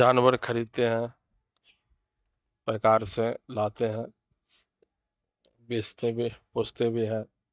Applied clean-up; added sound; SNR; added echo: neural mask model DeepFilterNet 3.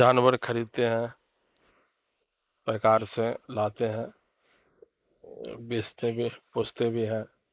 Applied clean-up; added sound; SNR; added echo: neural mask model Resemble Enhance denoiser.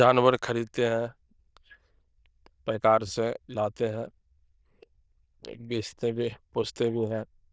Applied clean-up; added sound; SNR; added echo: neural diffusion model UNIVERSE++.